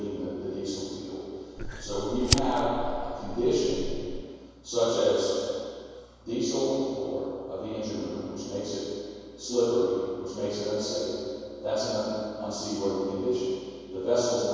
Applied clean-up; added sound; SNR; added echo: none; Fire; 3 dB; reverberation time 2.2 s.